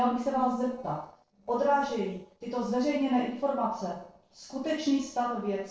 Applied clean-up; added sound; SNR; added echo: neural separator model SepFormer DNS4.